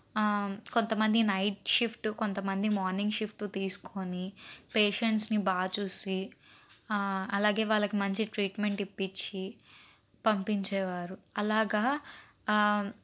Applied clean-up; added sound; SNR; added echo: none; none; none; none.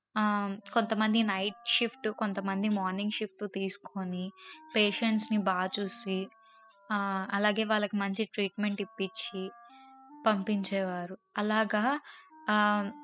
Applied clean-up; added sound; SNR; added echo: classical method spectral subtraction.